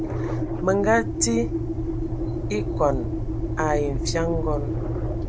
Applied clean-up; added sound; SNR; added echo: none; Engine; 0 dB; none.